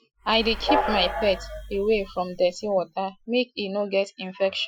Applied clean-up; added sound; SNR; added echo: classical method Wiener filter.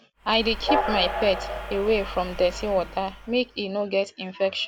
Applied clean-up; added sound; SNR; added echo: none; Train; 6 dB; none.